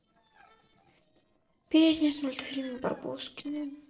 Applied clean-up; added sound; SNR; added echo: neural separator model SepFormer DNS4.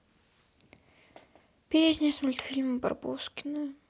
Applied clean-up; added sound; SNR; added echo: none; none; none; none.